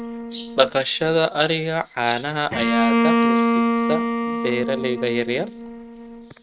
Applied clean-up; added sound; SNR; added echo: neural mask model RNNoise.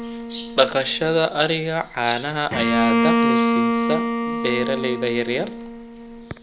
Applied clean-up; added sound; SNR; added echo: none; Bowed string instrument; 0 dB; none.